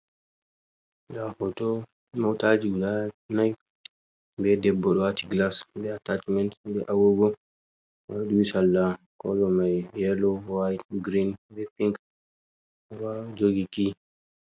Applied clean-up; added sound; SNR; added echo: none; none; none; none.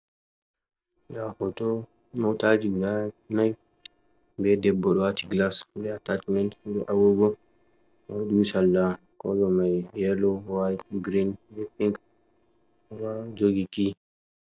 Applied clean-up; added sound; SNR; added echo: neural separator model SepFormer DNS4.